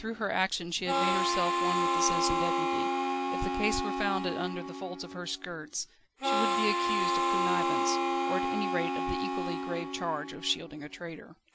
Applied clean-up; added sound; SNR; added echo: none; Harmonica; -4 dB; none.